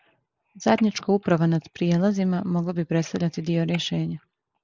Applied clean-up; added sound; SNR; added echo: none; none; none; none.